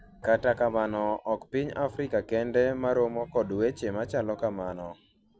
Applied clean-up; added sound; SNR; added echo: none; none; none; none.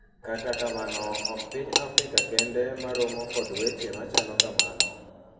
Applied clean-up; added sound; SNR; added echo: none; Cutlery, silverware / Dishes, pots, and pans; -3 dB; reverberation time 2.2 s.